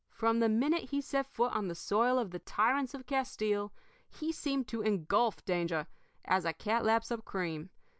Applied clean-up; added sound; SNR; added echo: none; none; none; none.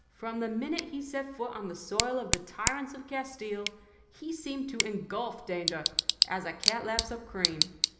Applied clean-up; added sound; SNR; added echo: none; Tick / Bicycle; -1 dB; reverberation time 0.8 s.